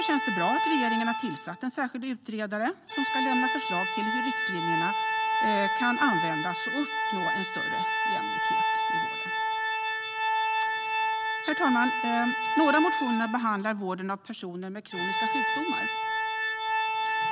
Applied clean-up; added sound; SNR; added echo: none; Organ; -2 dB; none.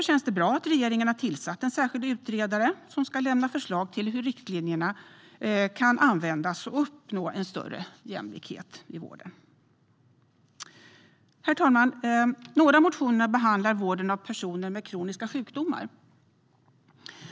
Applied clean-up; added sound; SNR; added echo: none; none; none; none.